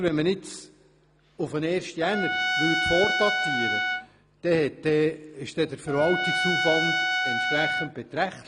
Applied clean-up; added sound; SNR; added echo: none; Trumpet; 1 dB; none.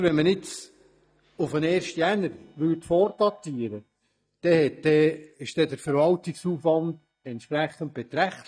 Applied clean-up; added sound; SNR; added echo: neural mask model DeepFilterNet 3.